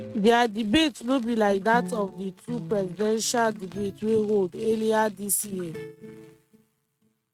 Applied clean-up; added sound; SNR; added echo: neural mask model RNNoise.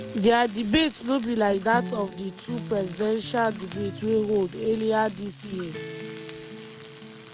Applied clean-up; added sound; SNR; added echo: none; Tools + Acoustic guitar; 11 dB; none.